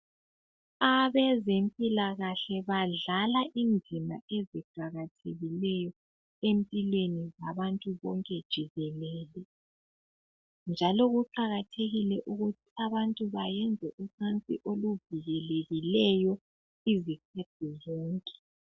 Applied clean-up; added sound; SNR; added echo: none; none; none; none.